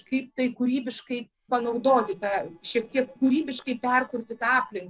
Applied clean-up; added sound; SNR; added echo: neural separator model SepFormer DNS4.